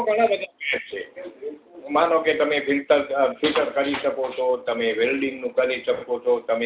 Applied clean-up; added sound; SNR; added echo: none; none; none; none.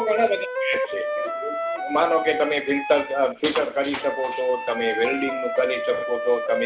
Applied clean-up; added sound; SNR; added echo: none; Wind instrument, woodwind instrument; 5 dB; none.